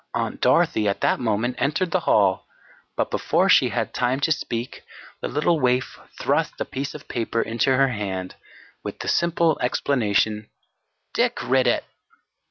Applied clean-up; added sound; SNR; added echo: none; none; none; none.